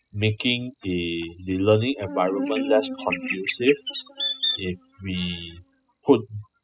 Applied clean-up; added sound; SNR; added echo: classical method spectral subtraction.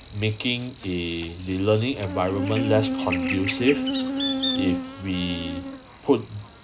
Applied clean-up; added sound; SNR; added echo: none; Buzz; 3 dB; none.